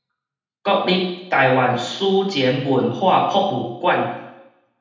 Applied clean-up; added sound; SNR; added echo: none; none; none; reverberation time 0.9 s.